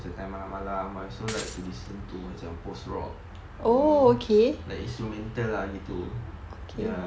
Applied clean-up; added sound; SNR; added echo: none; Shatter / Crushing; 15 dB; none.